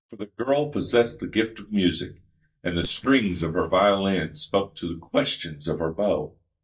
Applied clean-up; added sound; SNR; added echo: neural mask model DeepFilterNet 3.